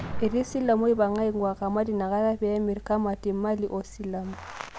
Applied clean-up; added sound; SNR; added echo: none; Boom; 19 dB; none.